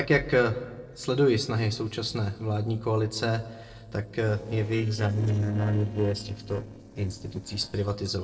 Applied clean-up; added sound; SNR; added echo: neural separator model SepFormer DNS4.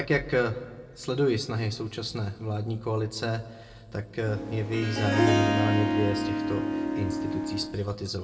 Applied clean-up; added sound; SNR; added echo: none; Harp; -2 dB; reverberation time 1.0 s.